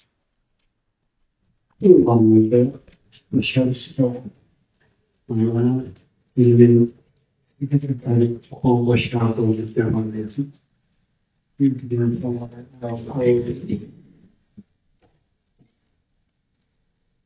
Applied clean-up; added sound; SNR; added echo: neural mask model DeepFilterNet 3.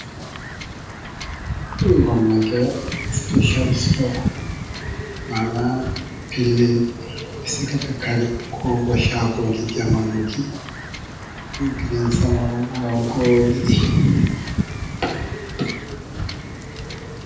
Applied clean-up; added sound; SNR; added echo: none; Wind / Ocean / Boat, Water vehicle; 2 dB; reverberation time 0.8 s.